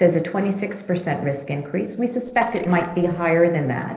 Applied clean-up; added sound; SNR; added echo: neural separator model SepFormer DNS4.